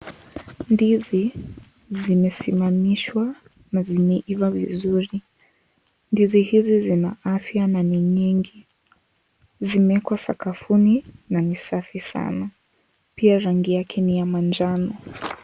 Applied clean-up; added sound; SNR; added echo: none; none; none; none.